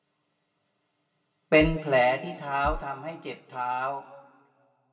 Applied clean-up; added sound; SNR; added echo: none; Bass drum; 7 dB; reverberation time 1.3 s.